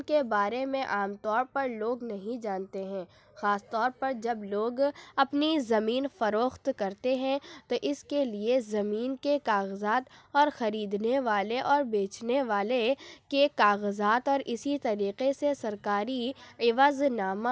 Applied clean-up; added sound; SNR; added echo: none; none; none; none.